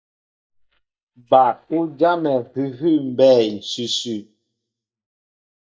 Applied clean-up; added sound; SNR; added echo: neural mask model DeepFilterNet 3.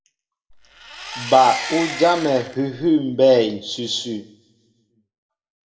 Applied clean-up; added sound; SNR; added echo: none; Engine; 10 dB; reverberation time 0.7 s.